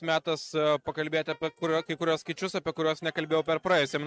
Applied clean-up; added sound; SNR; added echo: neural mask model RNNoise.